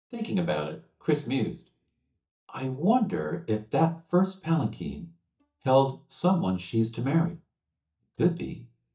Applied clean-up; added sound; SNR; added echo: neural mask model DeepFilterNet 3.